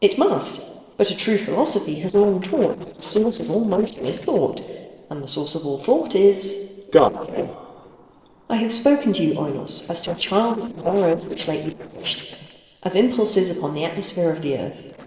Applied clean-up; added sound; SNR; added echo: neural separator model SepFormer DNS4.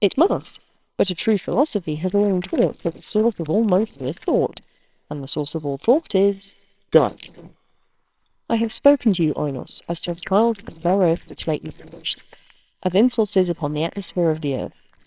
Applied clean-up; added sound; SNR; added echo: neural separator model SepFormer WHAMR!.